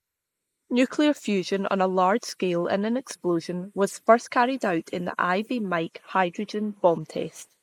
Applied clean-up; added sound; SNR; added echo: neural mask model Resemble Enhance denoiser.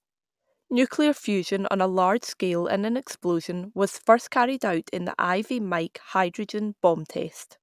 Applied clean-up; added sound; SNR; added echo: none; none; none; none.